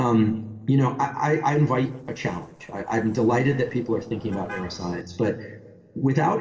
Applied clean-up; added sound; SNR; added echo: neural separator model SepFormer DNS4.